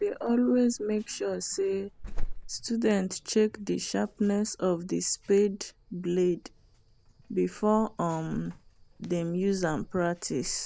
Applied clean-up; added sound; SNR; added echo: none; Alarm / Insect; 11 dB; none.